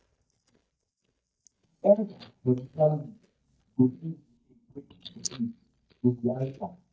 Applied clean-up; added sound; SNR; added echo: neural mask model DeepFilterNet 3.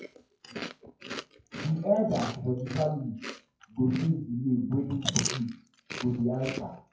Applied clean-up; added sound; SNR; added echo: classical method WPE with log-MMSE.